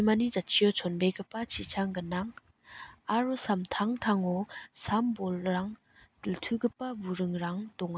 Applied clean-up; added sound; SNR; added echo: none; none; none; none.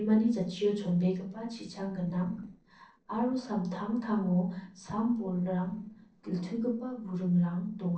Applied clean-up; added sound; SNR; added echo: neural separator model SepFormer DNS4.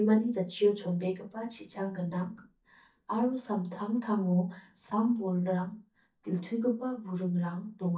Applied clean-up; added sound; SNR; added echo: neural mask model DeepFilterNet 3.